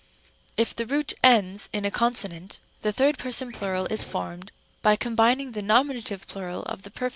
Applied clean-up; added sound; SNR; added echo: none; Drawer open or close; 19 dB; none.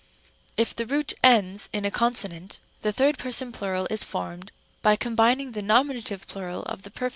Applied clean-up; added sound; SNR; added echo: none; none; none; none.